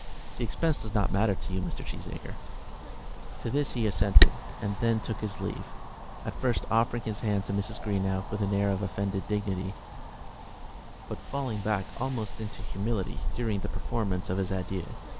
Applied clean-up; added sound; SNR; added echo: none; Wind; -2 dB; none.